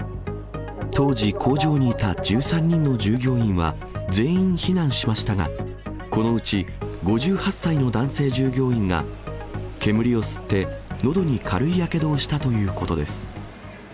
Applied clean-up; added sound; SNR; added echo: none; none; none; none.